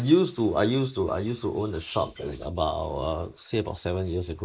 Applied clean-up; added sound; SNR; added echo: neural mask model Resemble Enhance denoiser.